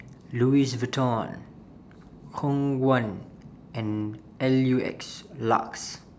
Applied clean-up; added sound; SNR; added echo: none; none; none; none.